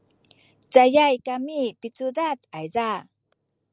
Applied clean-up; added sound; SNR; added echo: none; none; none; none.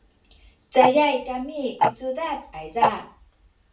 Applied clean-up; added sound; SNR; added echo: none; Tick-tock; 3 dB; reverberation time 0.3 s.